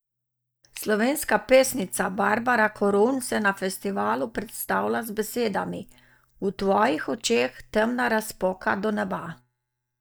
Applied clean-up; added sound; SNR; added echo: neural mask model DeepFilterNet 3.